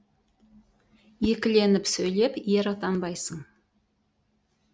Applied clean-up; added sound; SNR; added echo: none; Whoosh, swoosh, swish; 15 dB; none.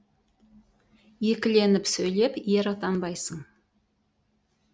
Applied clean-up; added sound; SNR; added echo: none; none; none; none.